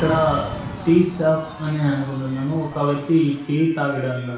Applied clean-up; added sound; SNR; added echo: none; Crowd / Fireworks; 13 dB; reverberation time 0.6 s.